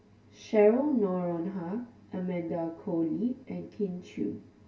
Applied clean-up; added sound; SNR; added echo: none; none; none; reverberation time 0.2 s.